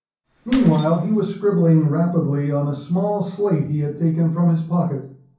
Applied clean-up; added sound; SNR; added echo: none; Keys jangling; 16 dB; reverberation time 0.6 s.